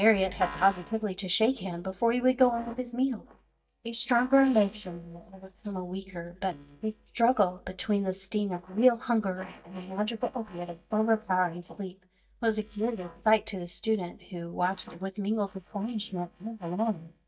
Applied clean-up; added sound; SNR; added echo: neural mask model DeepFilterNet 3.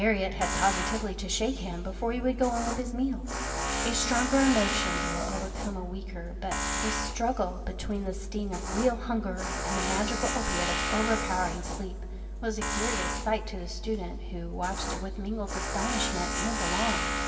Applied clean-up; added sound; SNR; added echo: none; Tools; 1 dB; reverberation time 1.9 s.